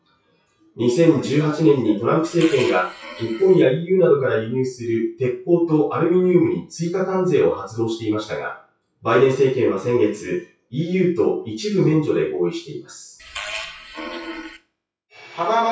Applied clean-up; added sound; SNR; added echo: classical method WPE with log-MMSE.